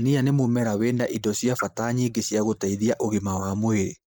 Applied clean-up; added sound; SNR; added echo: neural mask model Resemble Enhance denoiser.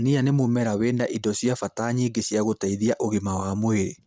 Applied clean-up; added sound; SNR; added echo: none; none; none; none.